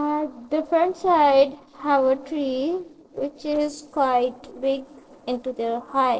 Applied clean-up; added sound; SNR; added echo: neural separator model SepFormer DNS4.